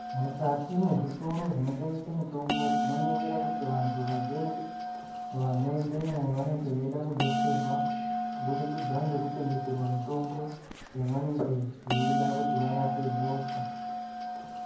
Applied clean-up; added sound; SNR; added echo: none; Bell; 2 dB; reverberation time 0.9 s.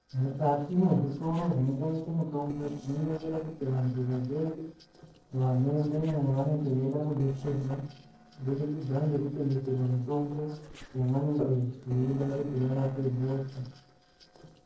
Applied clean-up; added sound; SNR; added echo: neural separator model SepFormer DNS4.